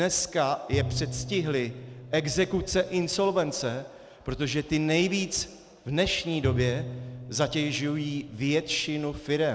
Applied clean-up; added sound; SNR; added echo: none; Bowed string instrument; 9 dB; none.